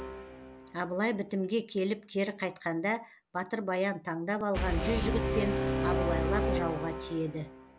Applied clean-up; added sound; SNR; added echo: none; Brass instrument; 1 dB; none.